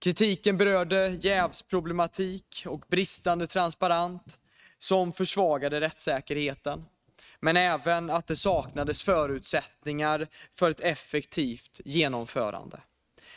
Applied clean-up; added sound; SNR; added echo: neural mask model RNNoise.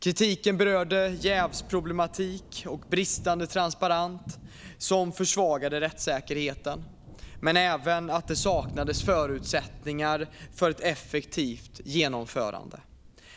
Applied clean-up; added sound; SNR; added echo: none; Thunder; 15 dB; none.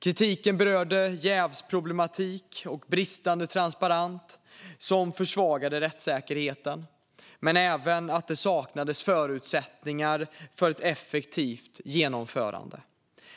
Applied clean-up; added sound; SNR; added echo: none; none; none; none.